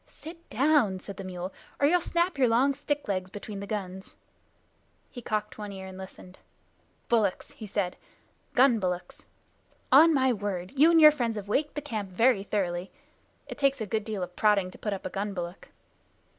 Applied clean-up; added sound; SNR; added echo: none; none; none; none.